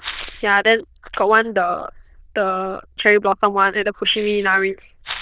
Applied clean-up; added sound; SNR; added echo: neural diffusion model UNIVERSE++.